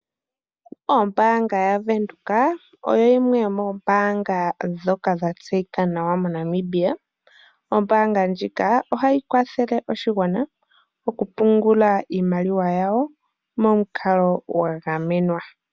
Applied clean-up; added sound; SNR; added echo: none; none; none; none.